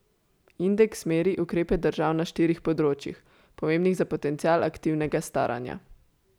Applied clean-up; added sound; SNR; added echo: none; none; none; none.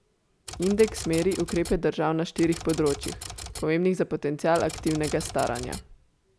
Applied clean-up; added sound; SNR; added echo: none; Typewriter; 11 dB; none.